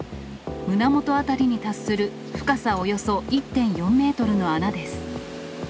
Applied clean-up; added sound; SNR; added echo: none; none; none; none.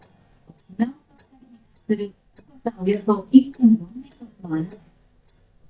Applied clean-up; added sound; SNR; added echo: neural mask model DeepFilterNet 3.